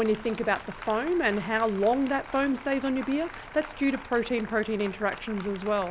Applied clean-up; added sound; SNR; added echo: none; Applause; 15 dB; none.